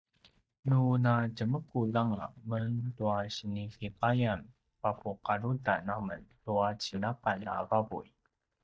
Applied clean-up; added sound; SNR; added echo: neural mask model DeepFilterNet 3.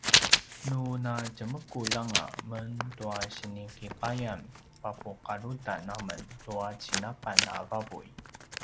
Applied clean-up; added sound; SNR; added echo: none; Writing; -3 dB; none.